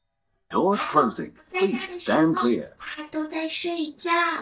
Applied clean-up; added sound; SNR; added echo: neural mask model DeepFilterNet 3.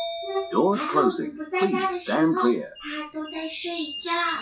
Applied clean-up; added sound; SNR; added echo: classical method WPE with log-MMSE.